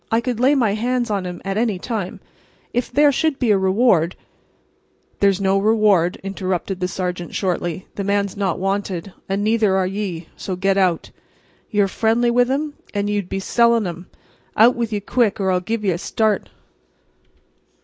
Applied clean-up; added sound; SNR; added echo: none; none; none; none.